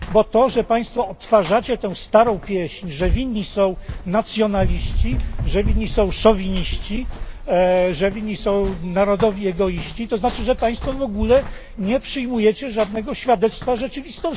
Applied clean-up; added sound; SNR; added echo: none; Run; 7 dB; none.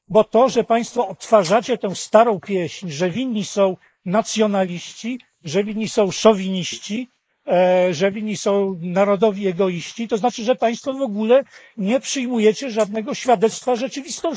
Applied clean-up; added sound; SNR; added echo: neural mask model Resemble Enhance denoiser.